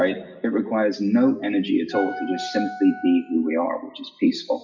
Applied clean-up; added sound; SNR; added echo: classical method WPE with log-MMSE.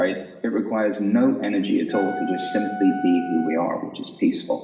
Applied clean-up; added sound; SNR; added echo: none; Wind instrument, woodwind instrument; 10 dB; reverberation time 2.9 s.